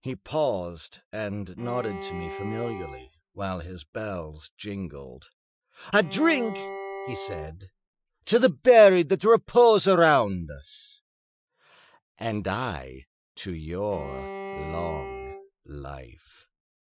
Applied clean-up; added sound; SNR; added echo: classical method Wiener filter.